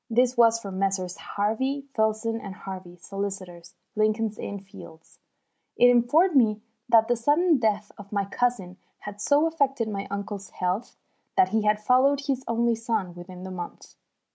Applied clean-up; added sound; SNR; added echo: none; none; none; none.